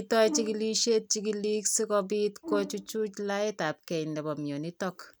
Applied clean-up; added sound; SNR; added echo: none; Brass instrument; 10 dB; none.